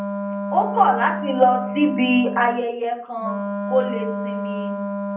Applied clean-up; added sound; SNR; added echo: none; Wind instrument, woodwind instrument; 5 dB; reverberation time 0.6 s.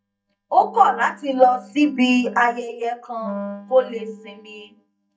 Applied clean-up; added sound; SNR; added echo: neural mask model DeepFilterNet 3.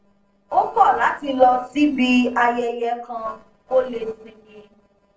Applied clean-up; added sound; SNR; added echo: neural separator model SepFormer DNS4.